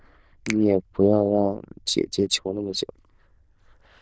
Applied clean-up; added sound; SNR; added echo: neural diffusion model UNIVERSE++.